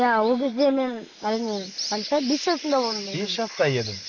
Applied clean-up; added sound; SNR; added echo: neural mask model Resemble Enhance denoiser.